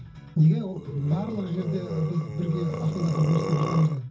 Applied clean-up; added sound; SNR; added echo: none; Burping, eructation; 9 dB; reverberation time 0.4 s.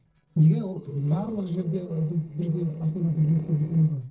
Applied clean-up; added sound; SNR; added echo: neural separator model SepFormer DNS4.